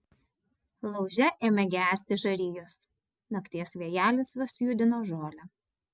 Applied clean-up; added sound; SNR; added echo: none; none; none; none.